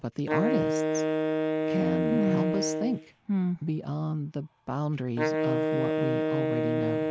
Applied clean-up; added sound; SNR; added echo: none; Wind instrument, woodwind instrument; -2 dB; none.